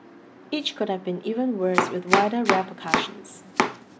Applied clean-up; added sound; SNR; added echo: none; Domestic sounds, home sounds; -1 dB; none.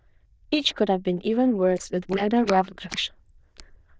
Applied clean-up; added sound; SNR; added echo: neural diffusion model UNIVERSE++.